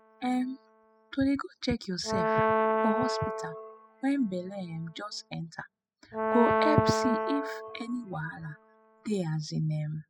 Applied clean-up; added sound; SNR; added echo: classical method spectral subtraction.